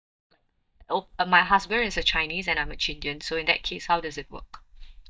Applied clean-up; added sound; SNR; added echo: neural mask model DeepFilterNet 3.